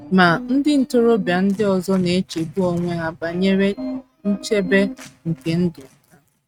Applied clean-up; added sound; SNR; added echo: neural mask model RNNoise.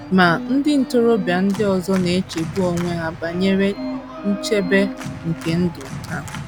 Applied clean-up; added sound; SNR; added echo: none; Organ; 11 dB; none.